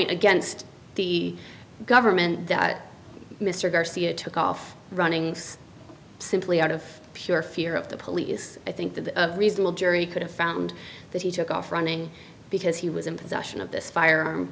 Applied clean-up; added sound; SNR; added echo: none; none; none; none.